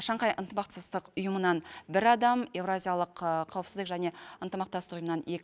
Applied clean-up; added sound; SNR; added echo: none; none; none; none.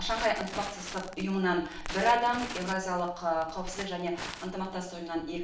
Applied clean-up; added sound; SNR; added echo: none; Crackle; 11 dB; reverberation time 0.5 s.